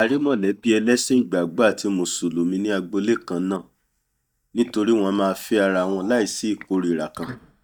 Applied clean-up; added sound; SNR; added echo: neural mask model DeepFilterNet 3.